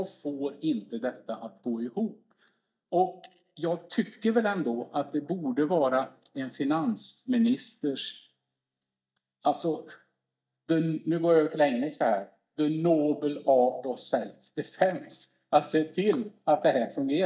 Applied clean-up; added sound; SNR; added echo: neural mask model DeepFilterNet 3.